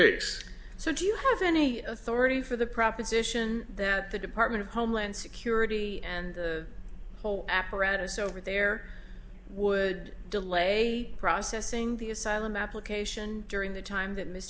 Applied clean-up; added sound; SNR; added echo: none; none; none; none.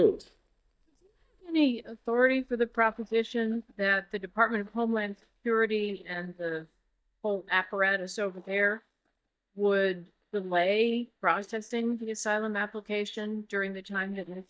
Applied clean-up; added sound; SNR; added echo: neural mask model DeepFilterNet 3.